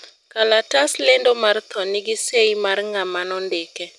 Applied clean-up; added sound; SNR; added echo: none; none; none; none.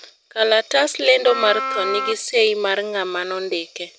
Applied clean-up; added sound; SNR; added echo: none; Wind instrument, woodwind instrument; 6 dB; none.